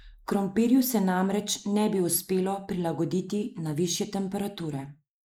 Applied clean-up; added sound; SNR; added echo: neural mask model Resemble Enhance denoiser.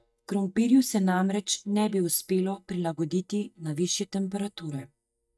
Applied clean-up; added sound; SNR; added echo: neural mask model DeepFilterNet 3.